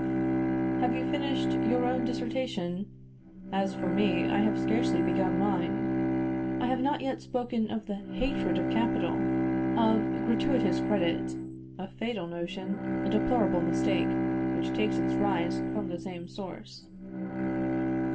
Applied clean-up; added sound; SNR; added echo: none; Bowed string instrument; -3 dB; reverberation time 0.2 s.